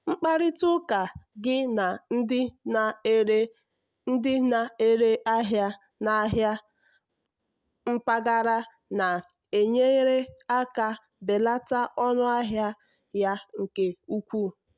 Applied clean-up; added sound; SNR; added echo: none; none; none; none.